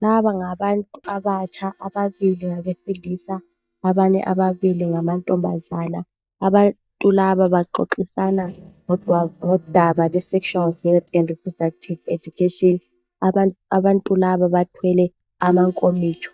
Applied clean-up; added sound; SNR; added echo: neural mask model DeepFilterNet 3.